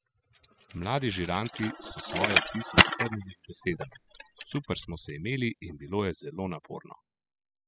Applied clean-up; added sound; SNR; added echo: classical method spectral subtraction.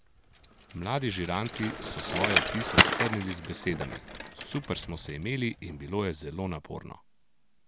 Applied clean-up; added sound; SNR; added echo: none; Bicycle; -1 dB; none.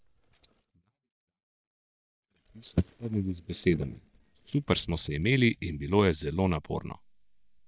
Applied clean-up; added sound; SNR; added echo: neural mask model DeepFilterNet 3.